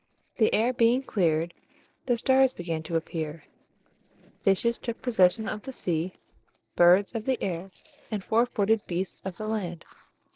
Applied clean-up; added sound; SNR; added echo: neural separator model SepFormer DNS4.